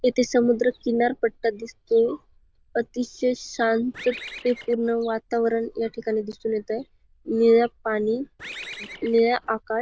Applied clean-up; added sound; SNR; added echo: neural diffusion model UNIVERSE++.